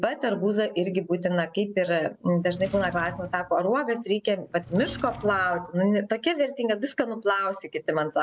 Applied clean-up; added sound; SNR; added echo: none; Drawer open or close; 16 dB; none.